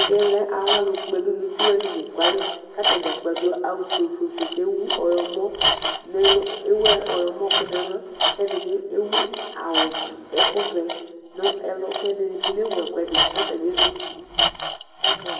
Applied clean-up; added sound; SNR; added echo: none; Tools; 1 dB; reverberation time 1.0 s.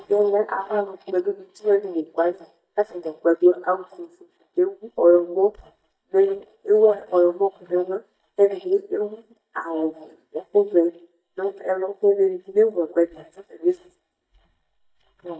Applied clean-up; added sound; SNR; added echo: neural mask model DeepFilterNet 3.